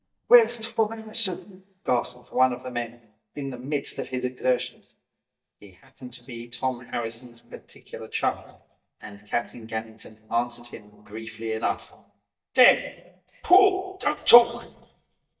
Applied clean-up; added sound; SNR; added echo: neural mask model DeepFilterNet 3.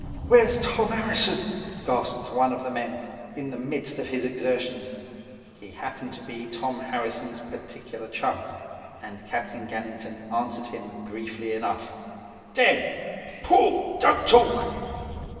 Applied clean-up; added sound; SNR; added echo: none; Subway, metro, underground; 16 dB; reverberation time 2.6 s.